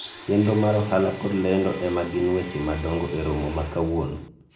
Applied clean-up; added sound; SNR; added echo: none; Domestic sounds, home sounds; 17 dB; reverberation time 0.4 s.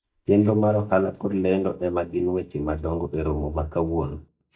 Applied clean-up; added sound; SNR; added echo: neural mask model DeepFilterNet 3.